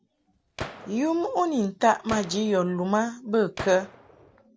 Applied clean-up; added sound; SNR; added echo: none; Gunshot, gunfire; 16 dB; none.